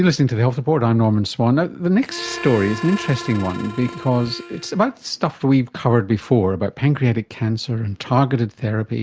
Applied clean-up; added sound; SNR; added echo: none; Harmonica; 13 dB; none.